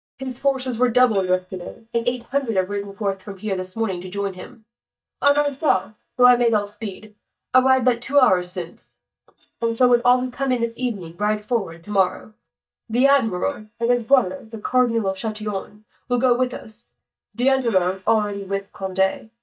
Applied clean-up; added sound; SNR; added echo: neural mask model DeepFilterNet 3.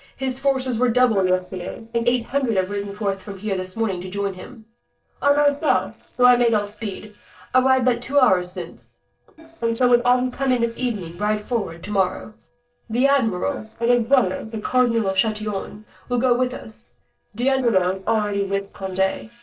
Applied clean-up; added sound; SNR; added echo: neural separator model SepFormer DNS4.